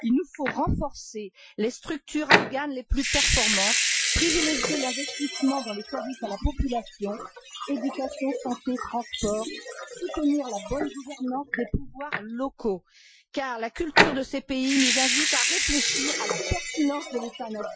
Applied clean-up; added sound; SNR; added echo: classical method Wiener filter.